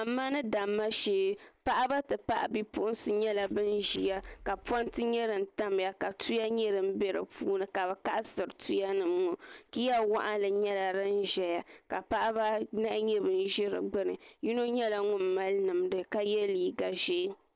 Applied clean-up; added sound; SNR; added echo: neural separator model SepFormer DNS4.